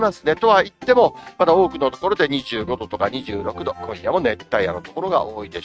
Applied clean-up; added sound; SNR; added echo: neural mask model RNNoise.